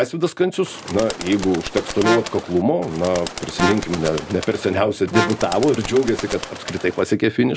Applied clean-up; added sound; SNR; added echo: none; Bird + Brass instrument; 8 dB; none.